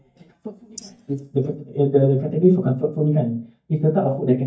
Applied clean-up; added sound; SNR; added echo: neural mask model DeepFilterNet 3.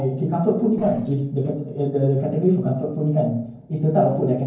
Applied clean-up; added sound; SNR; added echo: neural separator model SepFormer DNS4.